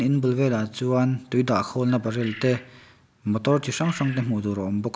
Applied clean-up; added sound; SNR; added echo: none; Bird; 18 dB; none.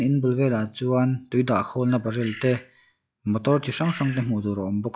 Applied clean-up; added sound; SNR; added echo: classical method log-MMSE.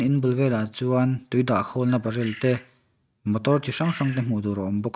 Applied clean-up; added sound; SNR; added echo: neural mask model RNNoise.